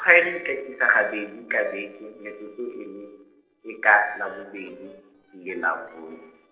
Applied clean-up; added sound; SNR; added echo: neural separator model SepFormer DNS4.